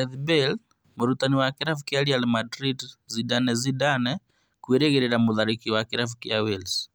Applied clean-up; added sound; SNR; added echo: none; none; none; none.